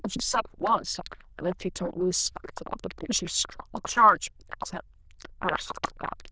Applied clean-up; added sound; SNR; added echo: neural diffusion model UNIVERSE++.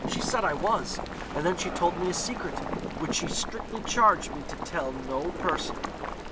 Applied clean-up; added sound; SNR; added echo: none; Rain + Boiling; 4 dB; none.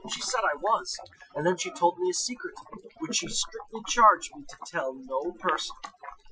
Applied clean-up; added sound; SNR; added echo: classical method Wiener filter.